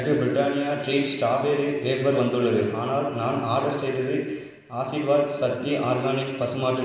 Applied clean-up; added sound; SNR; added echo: none; none; none; reverberation time 1.3 s.